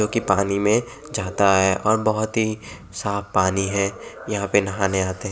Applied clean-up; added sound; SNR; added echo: none; none; none; none.